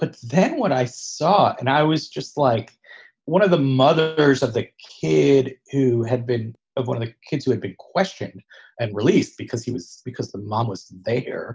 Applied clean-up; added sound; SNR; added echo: none; none; none; none.